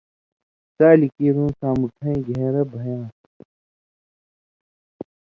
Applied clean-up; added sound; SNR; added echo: none; none; none; none.